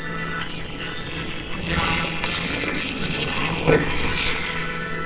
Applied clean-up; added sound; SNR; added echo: neural separator model SepFormer WHAMR!.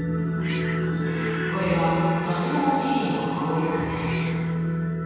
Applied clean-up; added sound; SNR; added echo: none; Hiss; 17 dB; reverberation time 2.2 s.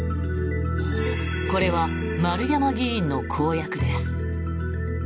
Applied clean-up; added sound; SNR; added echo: none; none; none; none.